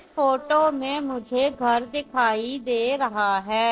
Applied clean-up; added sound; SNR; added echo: neural separator model SepFormer DNS4.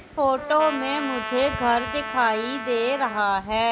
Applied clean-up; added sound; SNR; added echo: none; Trumpet; 9 dB; none.